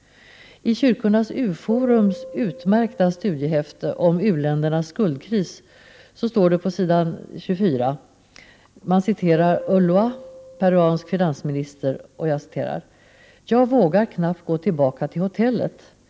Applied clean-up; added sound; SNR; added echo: none; Piano; 17 dB; none.